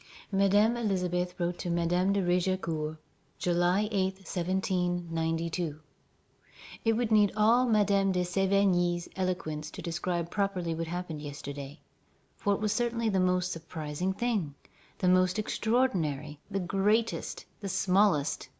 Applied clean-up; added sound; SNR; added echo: none; none; none; none.